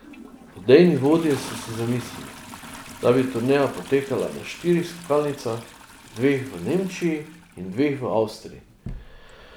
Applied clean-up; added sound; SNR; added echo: none; Toilet flush; 18 dB; none.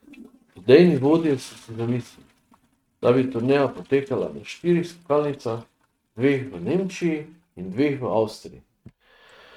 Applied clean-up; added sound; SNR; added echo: neural mask model RNNoise.